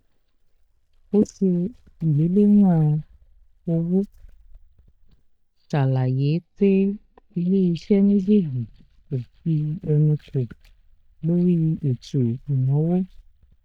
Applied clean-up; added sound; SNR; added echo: neural mask model DeepFilterNet 3.